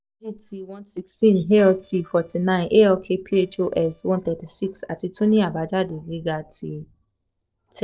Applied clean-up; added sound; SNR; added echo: neural separator model SepFormer DNS4.